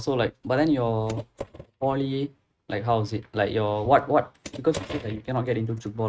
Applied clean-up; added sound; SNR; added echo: neural mask model RNNoise.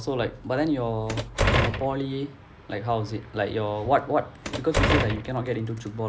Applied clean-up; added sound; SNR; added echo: none; Door; -1 dB; none.